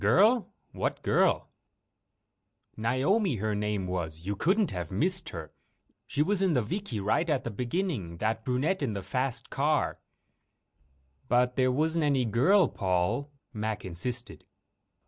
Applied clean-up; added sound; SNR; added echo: none; none; none; none.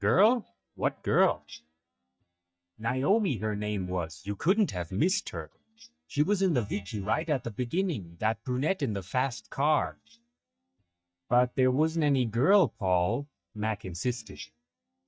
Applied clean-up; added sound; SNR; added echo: neural mask model DeepFilterNet 3.